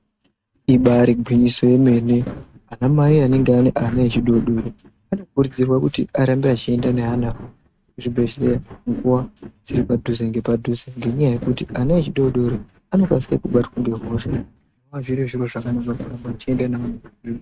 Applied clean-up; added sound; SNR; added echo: neural mask model RNNoise.